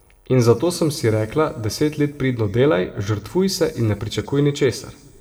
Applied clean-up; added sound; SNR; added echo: none; none; none; reverberation time 2.1 s.